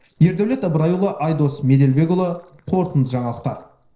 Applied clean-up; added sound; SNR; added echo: neural separator model SepFormer DNS4.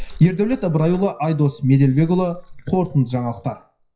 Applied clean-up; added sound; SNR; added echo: classical method WPE with log-MMSE.